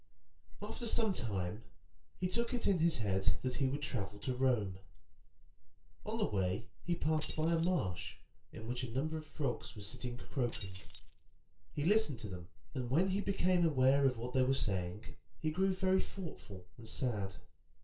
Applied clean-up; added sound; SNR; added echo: neural separator model SepFormer DNS4.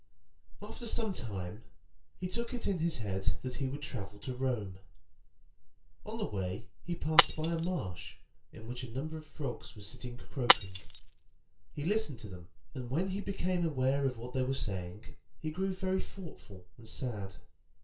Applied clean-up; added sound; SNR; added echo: none; Shatter; 5 dB; reverberation time 0.2 s.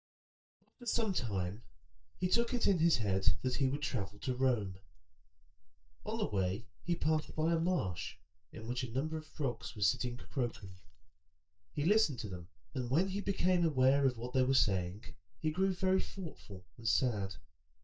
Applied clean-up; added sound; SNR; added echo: neural mask model DeepFilterNet 3.